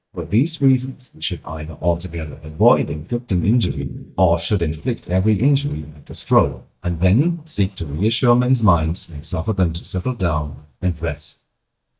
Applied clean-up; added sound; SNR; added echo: neural mask model DeepFilterNet 3.